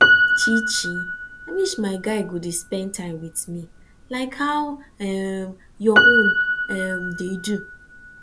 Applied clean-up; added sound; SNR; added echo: none; Piano; -3 dB; none.